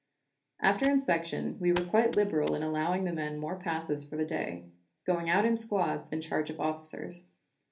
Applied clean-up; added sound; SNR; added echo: none; Computer keyboard; 18 dB; reverberation time 0.3 s.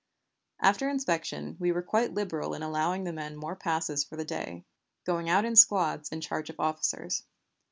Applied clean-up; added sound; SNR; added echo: none; none; none; none.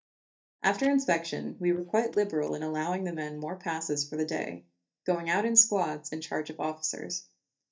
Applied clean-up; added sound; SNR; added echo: neural mask model DeepFilterNet 3.